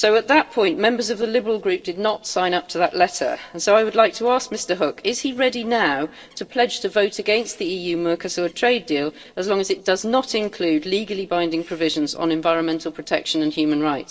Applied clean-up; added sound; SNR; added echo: neural separator model SepFormer DNS4.